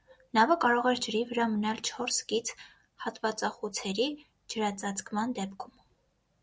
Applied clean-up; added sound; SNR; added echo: none; none; none; none.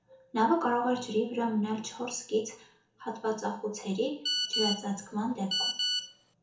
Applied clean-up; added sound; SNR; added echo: none; Telephone; 1 dB; reverberation time 0.6 s.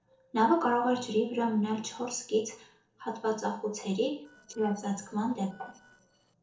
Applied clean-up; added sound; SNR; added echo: neural separator model SepFormer DNS4.